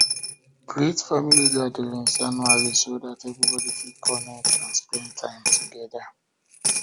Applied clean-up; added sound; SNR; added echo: none; Coin (dropping); -2 dB; none.